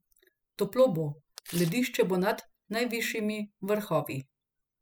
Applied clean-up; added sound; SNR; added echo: classical method spectral subtraction.